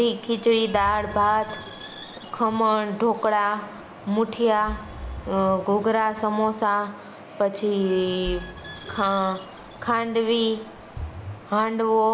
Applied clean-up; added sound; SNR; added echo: none; Squeak + Ocean; 17 dB; none.